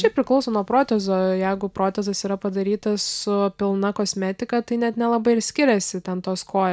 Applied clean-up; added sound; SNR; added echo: none; none; none; none.